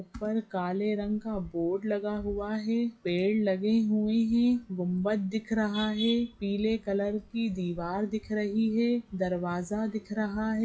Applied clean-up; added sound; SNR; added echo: classical method WPE with log-MMSE.